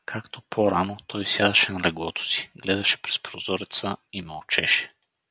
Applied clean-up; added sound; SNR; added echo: none; none; none; none.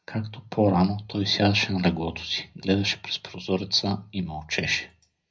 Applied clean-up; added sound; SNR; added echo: none; none; none; reverberation time 0.5 s.